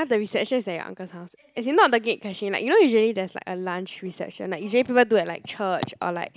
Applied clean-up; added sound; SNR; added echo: none; none; none; none.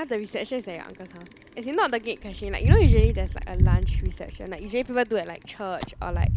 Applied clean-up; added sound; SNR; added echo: none; Bicycle; -4 dB; none.